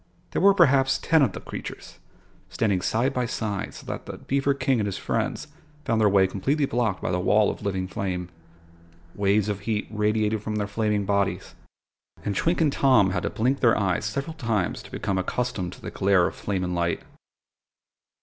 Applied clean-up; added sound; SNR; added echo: none; none; none; none.